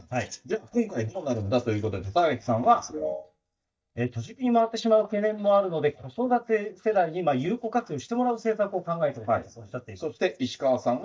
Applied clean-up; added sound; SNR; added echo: neural mask model DeepFilterNet 3.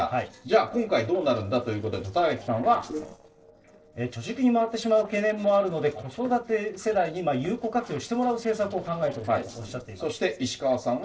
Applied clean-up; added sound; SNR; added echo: neural separator model SepFormer DNS4.